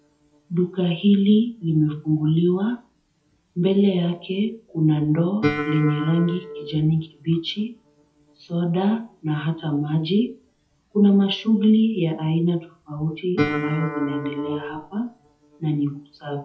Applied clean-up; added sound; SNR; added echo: classical method WPE with log-MMSE.